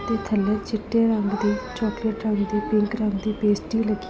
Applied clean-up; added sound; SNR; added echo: none; none; none; none.